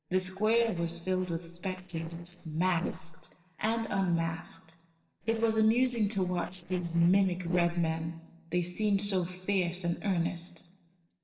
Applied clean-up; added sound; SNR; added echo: neural separator model SepFormer DNS4.